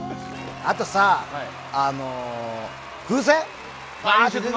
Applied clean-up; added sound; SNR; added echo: none; Strum + Applause / Crowd / Cheering; 13 dB; none.